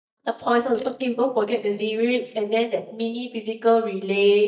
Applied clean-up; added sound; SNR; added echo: neural mask model DeepFilterNet 3.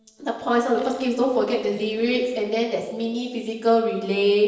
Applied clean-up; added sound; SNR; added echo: neural separator model SepFormer DNS4.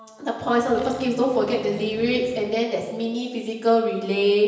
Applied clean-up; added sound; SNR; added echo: none; Accelerating, revving, vroom; 17 dB; reverberation time 1.0 s.